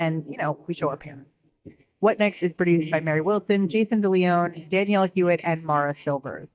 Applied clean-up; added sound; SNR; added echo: neural mask model DeepFilterNet 3.